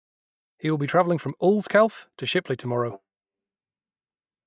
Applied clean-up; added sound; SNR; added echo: neural mask model DeepFilterNet 3.